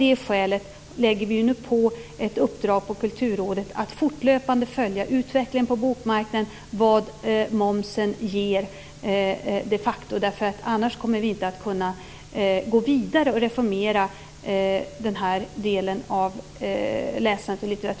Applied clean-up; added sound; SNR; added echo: none; none; none; none.